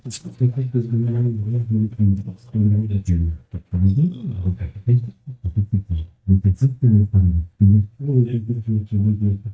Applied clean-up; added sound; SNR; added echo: neural mask model DeepFilterNet 3.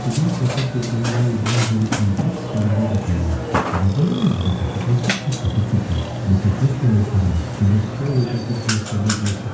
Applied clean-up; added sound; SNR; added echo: none; Burping, eructation; 6 dB; reverberation time 0.6 s.